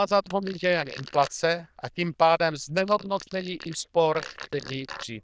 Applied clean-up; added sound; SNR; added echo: neural diffusion model UNIVERSE++.